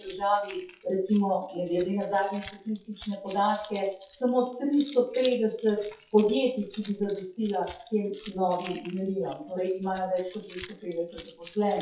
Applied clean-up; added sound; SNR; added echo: classical method WPE with log-MMSE.